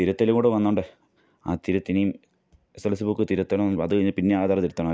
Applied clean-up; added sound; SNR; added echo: none; none; none; none.